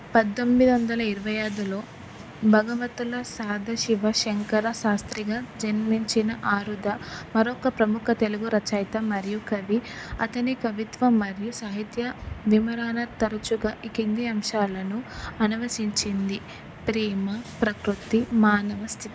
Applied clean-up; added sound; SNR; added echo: none; none; none; none.